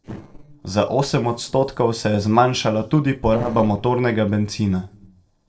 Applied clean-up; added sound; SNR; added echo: neural separator model SepFormer DNS4.